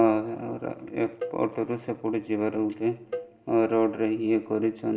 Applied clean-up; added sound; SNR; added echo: none; Cowbell; 16 dB; reverberation time 2.5 s.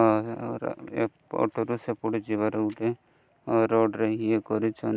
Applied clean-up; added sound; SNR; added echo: none; none; none; none.